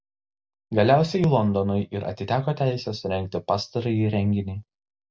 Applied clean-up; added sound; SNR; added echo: none; none; none; none.